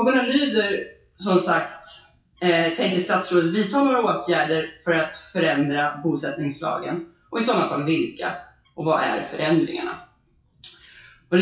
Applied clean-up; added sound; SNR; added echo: classical method WPE with log-MMSE.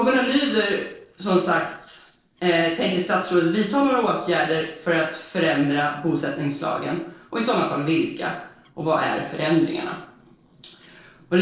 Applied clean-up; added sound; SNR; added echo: neural separator model SepFormer DNS4.